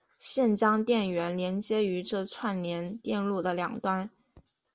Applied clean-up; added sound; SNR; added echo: none; none; none; none.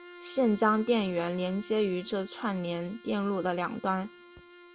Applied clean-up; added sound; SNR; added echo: none; Bowed string instrument; 19 dB; none.